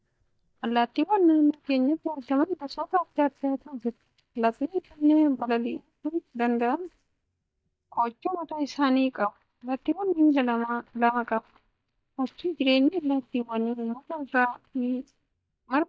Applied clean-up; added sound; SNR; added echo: neural mask model DeepFilterNet 3.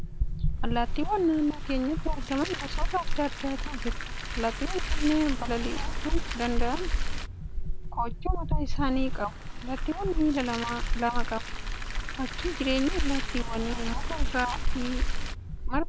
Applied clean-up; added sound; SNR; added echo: none; Car; -3 dB; none.